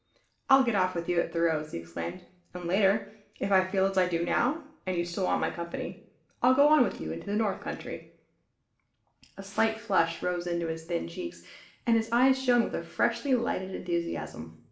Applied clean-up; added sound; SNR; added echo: none; Fire; 18 dB; reverberation time 0.5 s.